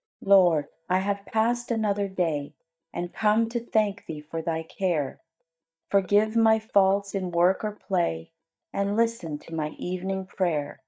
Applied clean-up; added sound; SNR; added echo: neural mask model DeepFilterNet 3.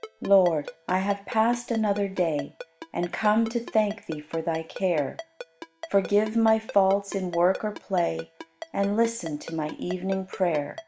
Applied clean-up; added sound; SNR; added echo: none; Ringtone; 16 dB; none.